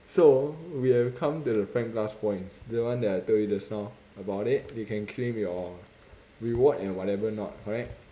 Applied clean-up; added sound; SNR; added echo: none; none; none; none.